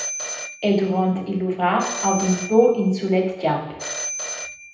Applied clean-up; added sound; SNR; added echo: none; Telephone; 10 dB; reverberation time 0.8 s.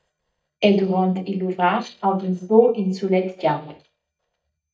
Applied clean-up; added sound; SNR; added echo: neural mask model DeepFilterNet 3.